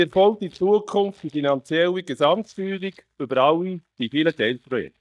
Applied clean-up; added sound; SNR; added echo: neural mask model DeepFilterNet 3.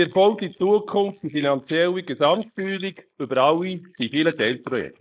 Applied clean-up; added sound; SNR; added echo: neural mask model Resemble Enhance denoiser.